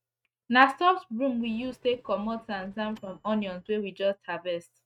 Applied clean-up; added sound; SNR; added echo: neural mask model RNNoise.